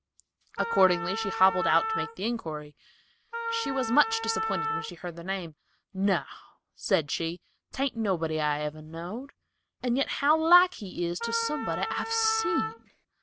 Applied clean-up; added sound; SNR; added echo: none; Wind instrument, woodwind instrument; 4 dB; none.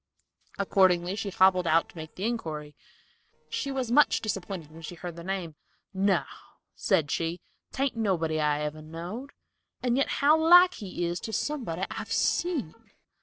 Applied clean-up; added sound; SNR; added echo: neural separator model SepFormer DNS4.